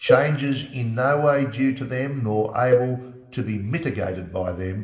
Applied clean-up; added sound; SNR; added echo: none; Cowbell; 5 dB; reverberation time 0.8 s.